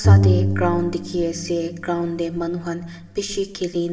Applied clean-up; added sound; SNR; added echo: none; Bowed string instrument; -3 dB; reverberation time 2.2 s.